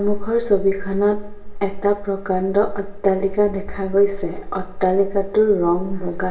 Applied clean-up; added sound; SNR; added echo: none; none; none; reverberation time 0.2 s.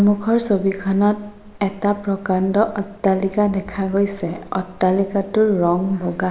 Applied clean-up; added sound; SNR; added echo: none; none; none; none.